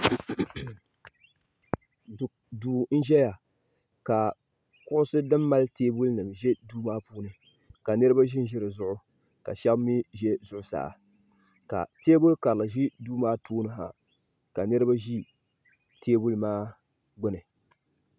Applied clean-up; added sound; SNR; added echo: none; none; none; none.